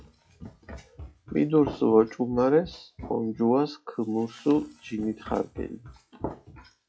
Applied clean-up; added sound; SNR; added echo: classical method log-MMSE.